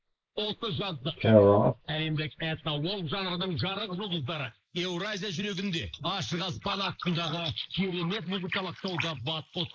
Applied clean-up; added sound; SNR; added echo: neural mask model Resemble Enhance denoiser.